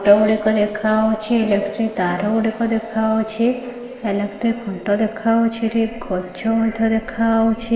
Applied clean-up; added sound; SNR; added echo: neural mask model Resemble Enhance denoiser.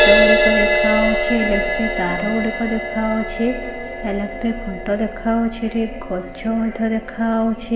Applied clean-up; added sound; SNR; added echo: none; Crash cymbal; -1 dB; none.